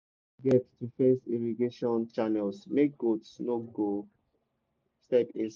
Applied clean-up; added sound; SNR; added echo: none; none; none; none.